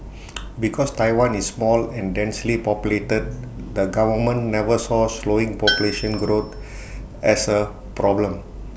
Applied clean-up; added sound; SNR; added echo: none; Tools; 9 dB; none.